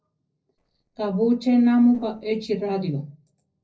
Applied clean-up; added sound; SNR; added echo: neural separator model SepFormer DNS4.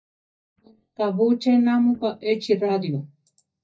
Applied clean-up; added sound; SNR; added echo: neural mask model DeepFilterNet 3.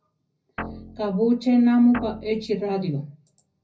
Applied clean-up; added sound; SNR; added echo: none; Guitar; 15 dB; reverberation time 0.4 s.